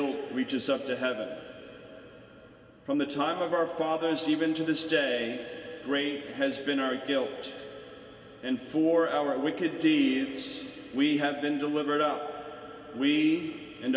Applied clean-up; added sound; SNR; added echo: none; none; none; reverberation time 2.7 s.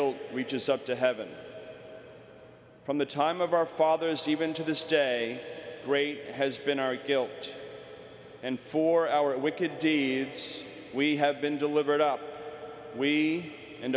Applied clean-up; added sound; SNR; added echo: none; none; none; none.